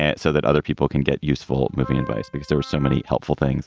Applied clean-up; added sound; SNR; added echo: neural mask model RNNoise.